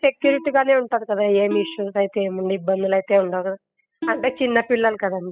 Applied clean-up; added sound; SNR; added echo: classical method spectral subtraction.